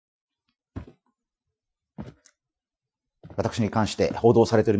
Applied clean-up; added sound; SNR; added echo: classical method Wiener filter.